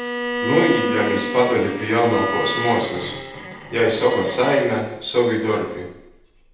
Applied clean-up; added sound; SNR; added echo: none; Bowed string instrument; 7 dB; reverberation time 0.8 s.